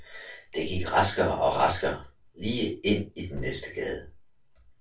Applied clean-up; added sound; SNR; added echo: neural separator model SepFormer DNS4.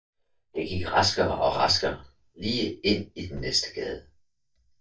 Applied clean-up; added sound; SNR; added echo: neural mask model DeepFilterNet 3.